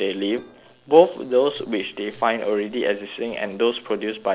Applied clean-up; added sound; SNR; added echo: neural separator model SepFormer DNS4.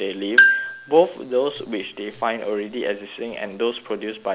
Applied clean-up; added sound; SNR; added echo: none; Marimba, xylophone; -3 dB; none.